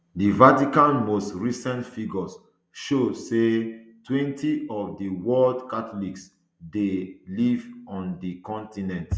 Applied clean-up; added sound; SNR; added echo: none; none; none; none.